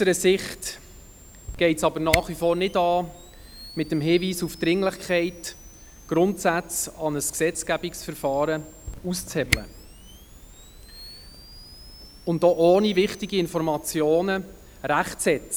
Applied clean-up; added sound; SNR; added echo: none; Camera; 13 dB; none.